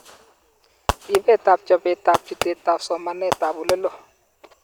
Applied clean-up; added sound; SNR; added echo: none; Fireworks; 9 dB; none.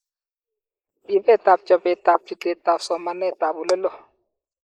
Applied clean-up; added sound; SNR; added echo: neural mask model Resemble Enhance denoiser.